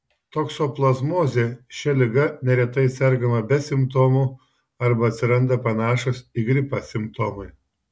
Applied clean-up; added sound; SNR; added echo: none; none; none; none.